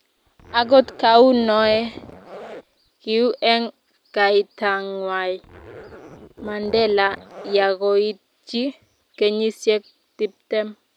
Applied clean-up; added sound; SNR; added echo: none; Zipper (clothing); 19 dB; none.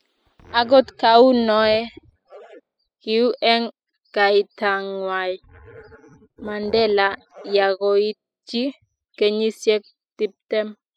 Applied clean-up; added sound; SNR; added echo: classical method spectral subtraction.